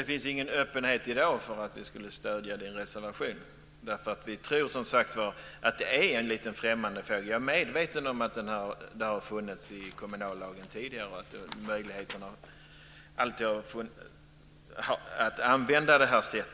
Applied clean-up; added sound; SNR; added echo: none; none; none; none.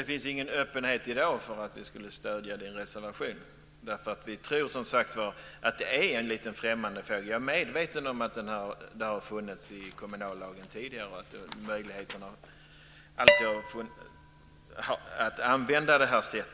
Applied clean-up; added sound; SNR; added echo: none; Dishes, pots, and pans; -3 dB; none.